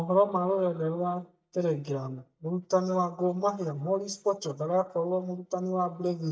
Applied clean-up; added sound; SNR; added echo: neural mask model DeepFilterNet 3.